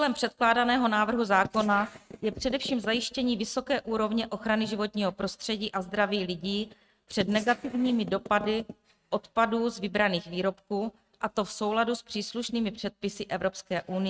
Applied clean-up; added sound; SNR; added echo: neural mask model RNNoise.